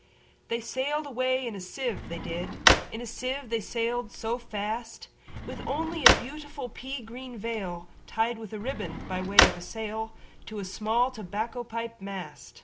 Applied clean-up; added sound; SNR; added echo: none; Drawer open or close; -2 dB; none.